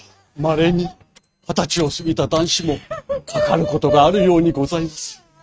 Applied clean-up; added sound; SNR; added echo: neural mask model RNNoise.